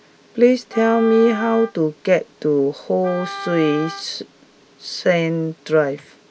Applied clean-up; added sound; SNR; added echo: none; Wind instrument, woodwind instrument; 14 dB; none.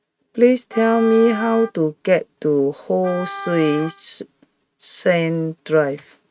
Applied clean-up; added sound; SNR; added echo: neural mask model RNNoise.